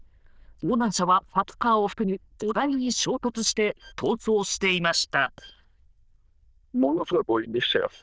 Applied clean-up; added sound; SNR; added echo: neural diffusion model UNIVERSE++.